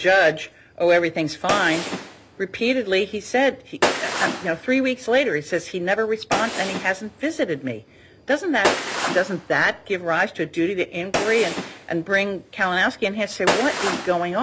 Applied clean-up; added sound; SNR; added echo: none; Gunshot, gunfire; 7 dB; none.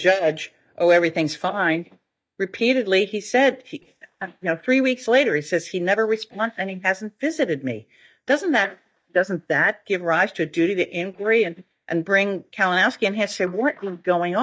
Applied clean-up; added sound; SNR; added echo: neural mask model DeepFilterNet 3.